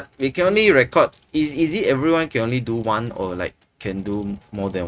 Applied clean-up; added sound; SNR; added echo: neural mask model RNNoise.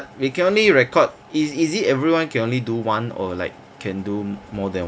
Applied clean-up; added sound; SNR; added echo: none; none; none; none.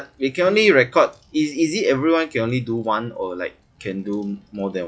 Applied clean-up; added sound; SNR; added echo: classical method log-MMSE.